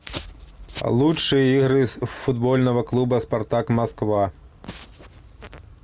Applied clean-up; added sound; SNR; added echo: none; none; none; none.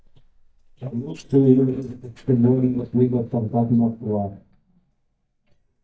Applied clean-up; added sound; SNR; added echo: neural mask model DeepFilterNet 3.